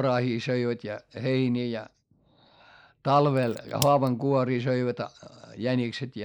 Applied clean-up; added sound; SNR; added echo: neural mask model Resemble Enhance denoiser.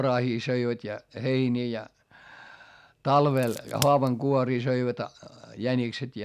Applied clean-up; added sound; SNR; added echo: none; Crack; 13 dB; none.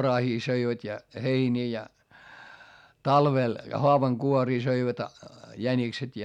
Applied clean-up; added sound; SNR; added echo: none; none; none; none.